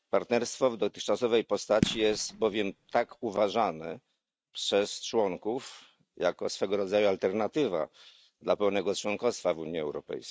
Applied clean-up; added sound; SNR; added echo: neural mask model RNNoise.